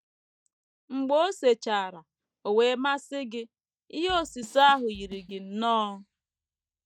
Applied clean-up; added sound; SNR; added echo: neural mask model DeepFilterNet 3.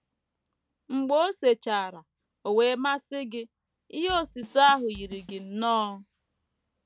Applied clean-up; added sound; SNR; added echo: none; Drum kit; 20 dB; none.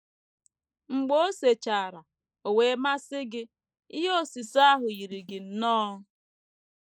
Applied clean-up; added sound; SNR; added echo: neural mask model Resemble Enhance denoiser.